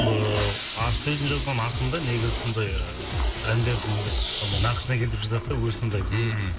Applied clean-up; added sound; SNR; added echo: none; Toilet flush; 8 dB; reverberation time 1.0 s.